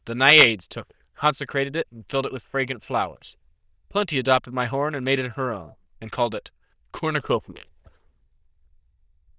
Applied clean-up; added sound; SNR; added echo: neural diffusion model UNIVERSE++.